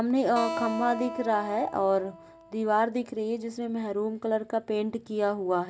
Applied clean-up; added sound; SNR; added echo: none; Acoustic guitar; 10 dB; none.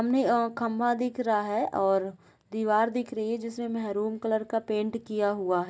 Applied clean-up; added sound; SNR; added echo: none; none; none; none.